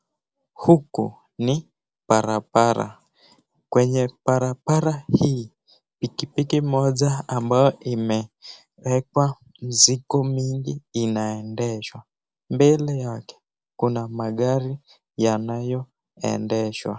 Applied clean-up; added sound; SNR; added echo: none; none; none; none.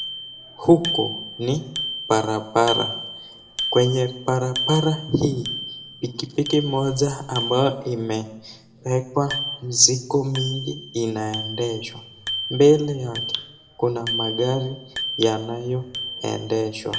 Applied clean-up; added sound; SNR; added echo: none; Bicycle bell; 9 dB; reverberation time 0.6 s.